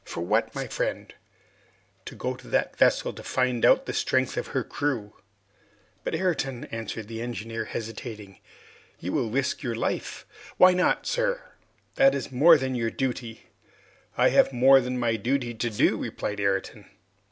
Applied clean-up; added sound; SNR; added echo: none; Squeak; 20 dB; none.